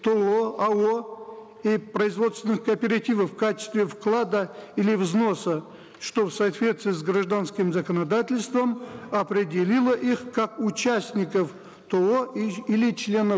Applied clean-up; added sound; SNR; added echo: none; none; none; none.